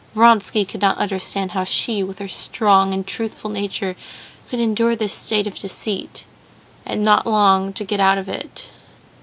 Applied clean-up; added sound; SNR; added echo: none; none; none; none.